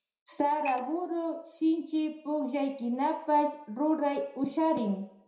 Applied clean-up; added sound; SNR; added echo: none; Dishes, pots, and pans / Glass; 13 dB; reverberation time 0.6 s.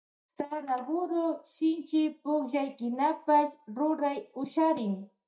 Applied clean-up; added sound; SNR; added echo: neural mask model DeepFilterNet 3.